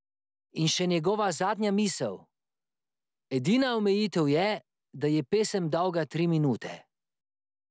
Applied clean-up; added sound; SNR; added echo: none; none; none; none.